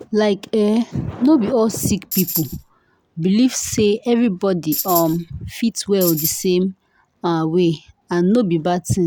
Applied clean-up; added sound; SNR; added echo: none; Tambourine; 7 dB; none.